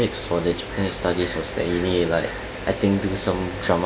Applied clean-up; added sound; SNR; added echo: none; none; none; none.